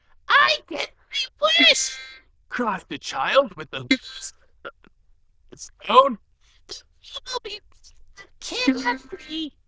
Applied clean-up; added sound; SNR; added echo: neural diffusion model UNIVERSE++.